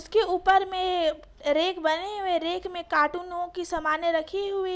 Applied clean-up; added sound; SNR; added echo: none; none; none; none.